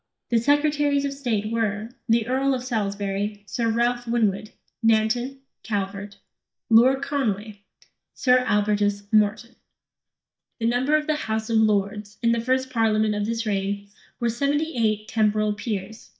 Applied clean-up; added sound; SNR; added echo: neural mask model DeepFilterNet 3.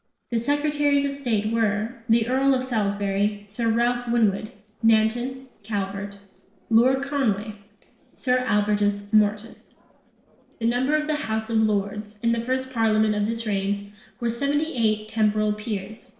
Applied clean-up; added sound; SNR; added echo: neural separator model SepFormer DNS4.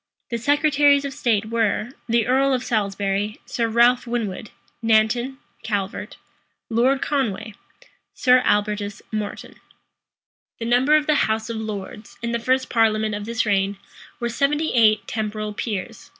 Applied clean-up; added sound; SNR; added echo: none; none; none; none.